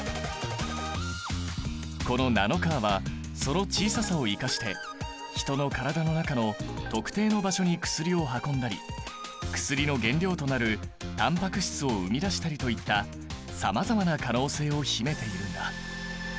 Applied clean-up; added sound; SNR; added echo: none; none; none; none.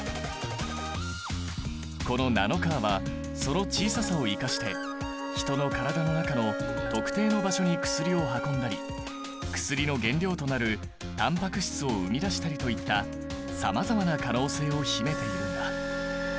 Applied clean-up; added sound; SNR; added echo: none; Wind instrument, woodwind instrument; 6 dB; none.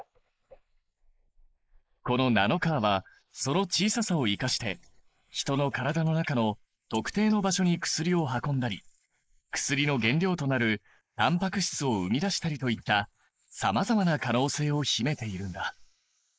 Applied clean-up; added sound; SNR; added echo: neural mask model Resemble Enhance denoiser.